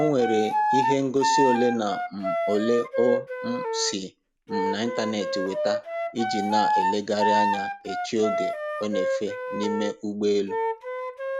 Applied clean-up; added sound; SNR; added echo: none; Wind instrument, woodwind instrument; 0 dB; none.